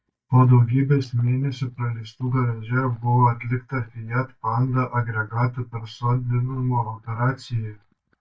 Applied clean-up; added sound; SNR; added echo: neural mask model DeepFilterNet 3.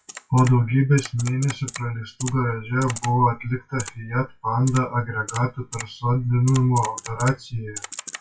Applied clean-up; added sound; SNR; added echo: classical method WPE with log-MMSE.